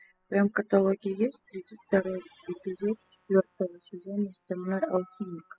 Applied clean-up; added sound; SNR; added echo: classical method spectral subtraction.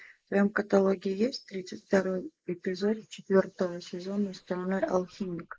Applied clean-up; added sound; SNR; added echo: neural mask model Resemble Enhance denoiser.